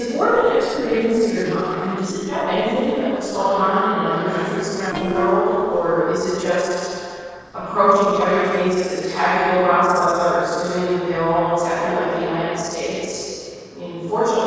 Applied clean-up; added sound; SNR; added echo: neural separator model SepFormer DNS4.